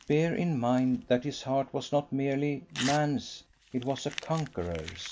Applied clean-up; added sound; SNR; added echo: none; Crumpling, crinkling / Tearing; 16 dB; none.